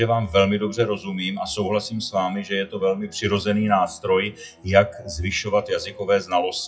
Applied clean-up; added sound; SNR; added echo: classical method WPE with log-MMSE.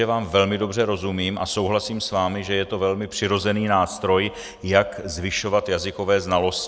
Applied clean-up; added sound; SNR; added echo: none; none; none; none.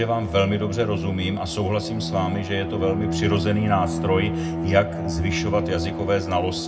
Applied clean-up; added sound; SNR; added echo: none; Bowed string instrument; 4 dB; reverberation time 0.2 s.